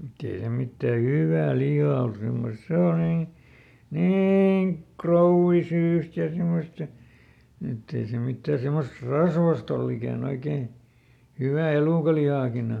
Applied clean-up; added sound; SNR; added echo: none; none; none; none.